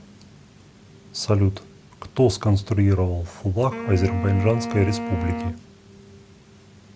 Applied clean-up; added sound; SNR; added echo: none; Wind instrument, woodwind instrument; 8 dB; none.